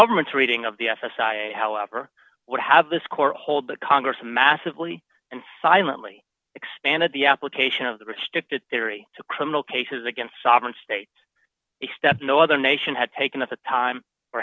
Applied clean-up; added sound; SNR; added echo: none; none; none; none.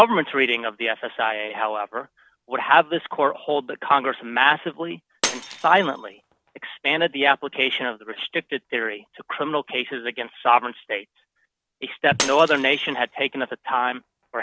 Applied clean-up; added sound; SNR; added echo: none; Shatter; 16 dB; none.